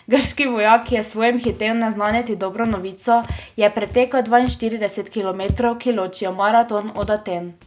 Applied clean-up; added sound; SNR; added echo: none; Walk, footsteps; 15 dB; none.